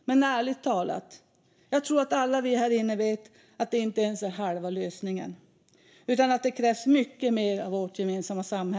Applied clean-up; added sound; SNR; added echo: none; none; none; reverberation time 0.3 s.